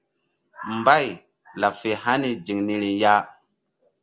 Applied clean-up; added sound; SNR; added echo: none; none; none; none.